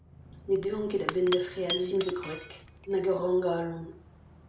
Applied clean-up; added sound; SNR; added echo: none; Shatter / Crushing; 11 dB; none.